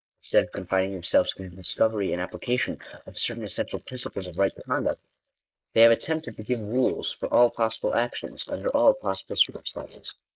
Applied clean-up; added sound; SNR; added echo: neural mask model Resemble Enhance denoiser.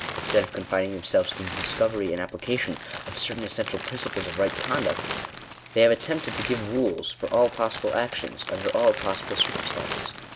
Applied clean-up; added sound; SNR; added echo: none; Crumpling, crinkling; 8 dB; none.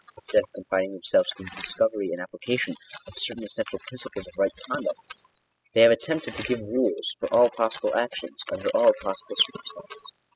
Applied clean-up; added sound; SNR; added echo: classical method spectral subtraction.